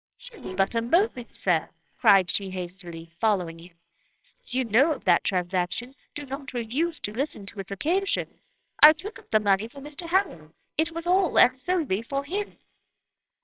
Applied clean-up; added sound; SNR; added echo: neural separator model SepFormer WHAMR!.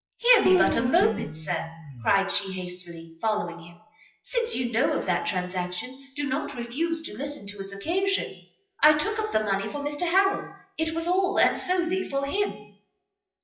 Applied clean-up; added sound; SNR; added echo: classical method WPE with log-MMSE.